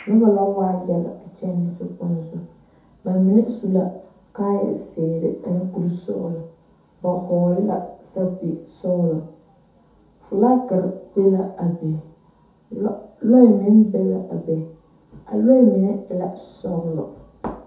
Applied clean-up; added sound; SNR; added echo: none; none; none; reverberation time 0.5 s.